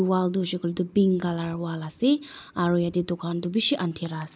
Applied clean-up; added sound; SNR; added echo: none; none; none; none.